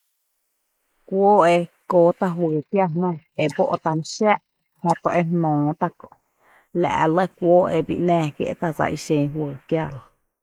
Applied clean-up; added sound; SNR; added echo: neural mask model Resemble Enhance denoiser.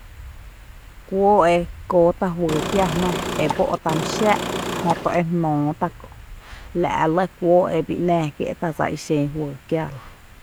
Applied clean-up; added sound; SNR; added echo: none; Engine / Car; 4 dB; none.